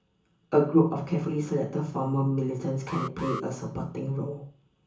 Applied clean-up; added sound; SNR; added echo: none; Alarm; 13 dB; reverberation time 0.7 s.